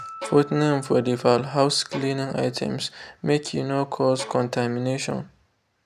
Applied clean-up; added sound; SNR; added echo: none; Bowed string instrument + Piano; 19 dB; none.